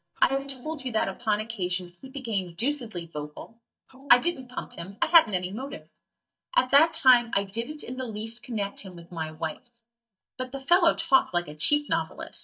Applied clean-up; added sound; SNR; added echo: neural mask model DeepFilterNet 3.